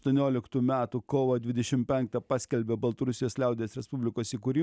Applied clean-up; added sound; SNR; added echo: none; none; none; none.